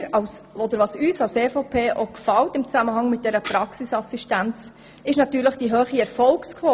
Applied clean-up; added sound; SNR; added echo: none; Tambourine; 2 dB; none.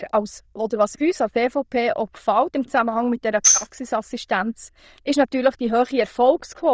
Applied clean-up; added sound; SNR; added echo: neural diffusion model UNIVERSE++.